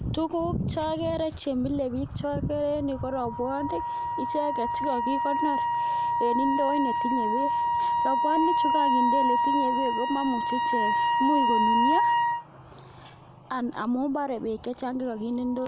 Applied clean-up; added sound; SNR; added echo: none; Wind instrument, woodwind instrument; -2 dB; none.